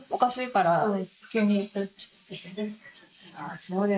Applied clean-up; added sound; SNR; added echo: neural mask model Resemble Enhance denoiser.